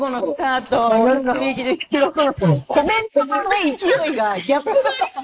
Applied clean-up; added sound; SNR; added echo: neural mask model Resemble Enhance denoiser.